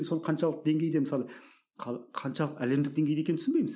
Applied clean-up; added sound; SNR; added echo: none; none; none; none.